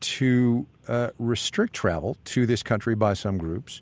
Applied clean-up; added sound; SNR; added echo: none; none; none; none.